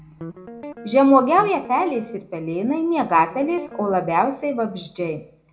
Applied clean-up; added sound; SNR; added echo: none; Guitar; 16 dB; reverberation time 0.3 s.